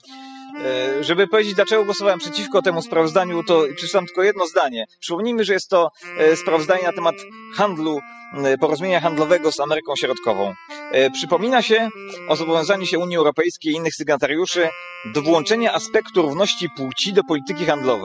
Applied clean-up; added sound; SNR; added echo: classical method spectral subtraction.